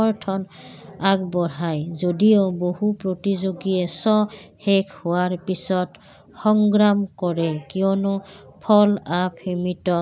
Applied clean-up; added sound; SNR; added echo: none; none; none; none.